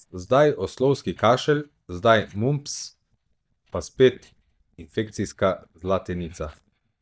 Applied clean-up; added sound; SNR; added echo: neural mask model DeepFilterNet 3.